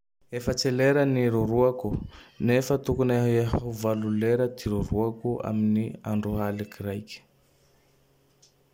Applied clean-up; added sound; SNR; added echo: none; none; none; none.